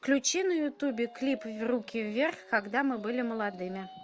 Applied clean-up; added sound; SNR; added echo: none; none; none; none.